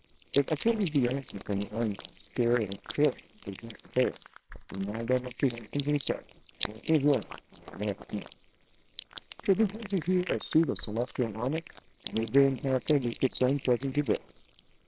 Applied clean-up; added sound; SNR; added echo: neural separator model SepFormer WHAMR!.